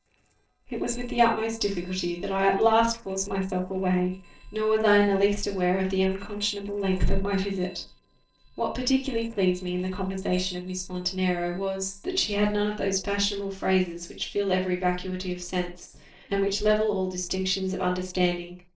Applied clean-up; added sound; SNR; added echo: neural separator model SepFormer DNS4.